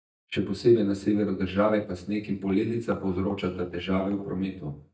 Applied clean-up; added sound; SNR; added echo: neural mask model DeepFilterNet 3.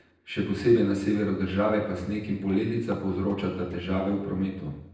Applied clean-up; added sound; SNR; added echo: neural separator model SepFormer DNS4.